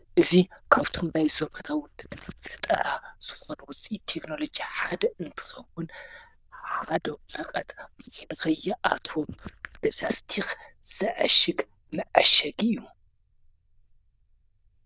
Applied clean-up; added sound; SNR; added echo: neural diffusion model UNIVERSE++.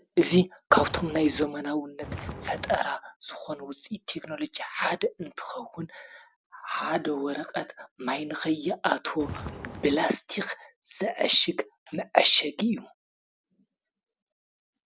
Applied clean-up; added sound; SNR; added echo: none; Walk, footsteps; 9 dB; none.